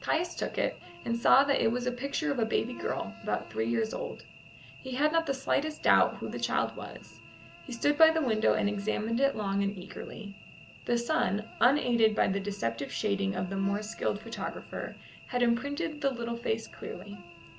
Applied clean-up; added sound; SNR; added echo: none; Cricket / Buzz; 20 dB; none.